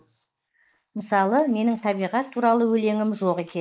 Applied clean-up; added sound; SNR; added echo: neural mask model Resemble Enhance denoiser.